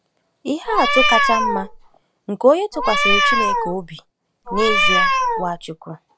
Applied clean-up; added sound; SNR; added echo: none; Meow; -4 dB; none.